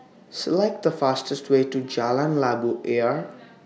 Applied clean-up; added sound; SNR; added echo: none; none; none; none.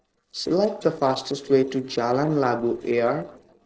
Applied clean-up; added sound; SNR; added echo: neural separator model SepFormer DNS4.